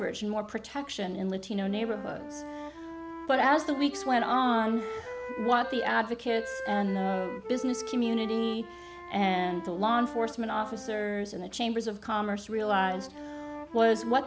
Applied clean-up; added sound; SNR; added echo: none; Wind instrument, woodwind instrument; 11 dB; none.